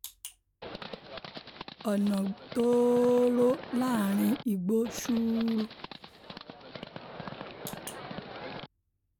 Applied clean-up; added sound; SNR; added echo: none; Livestock, farm animals, working animals; 12 dB; none.